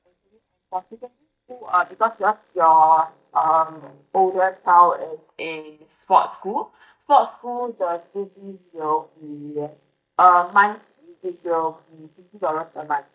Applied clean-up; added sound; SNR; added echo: neural mask model DeepFilterNet 3.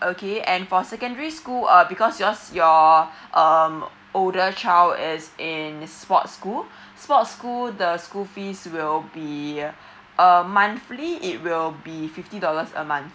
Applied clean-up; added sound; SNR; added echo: none; none; none; none.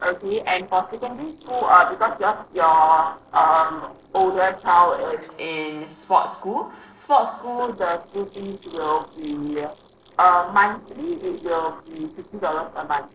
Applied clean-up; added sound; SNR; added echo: neural separator model SepFormer DNS4.